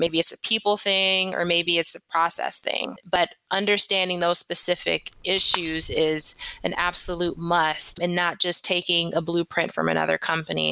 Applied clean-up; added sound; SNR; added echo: none; Shatter / Crushing; 16 dB; none.